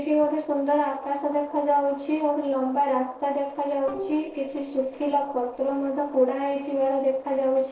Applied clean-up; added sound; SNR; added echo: neural separator model SepFormer DNS4.